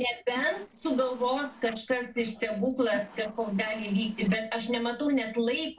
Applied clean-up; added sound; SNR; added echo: neural separator model SepFormer DNS4.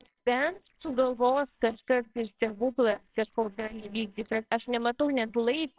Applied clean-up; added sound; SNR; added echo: neural separator model SepFormer WHAMR!.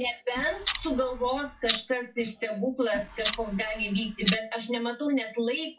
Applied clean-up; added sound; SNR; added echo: classical method WPE with log-MMSE.